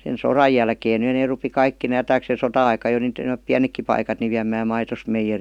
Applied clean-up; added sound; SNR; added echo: none; none; none; none.